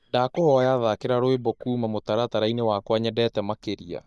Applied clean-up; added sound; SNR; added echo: neural mask model DeepFilterNet 3.